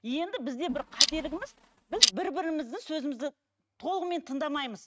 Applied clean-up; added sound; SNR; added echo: neural mask model RNNoise.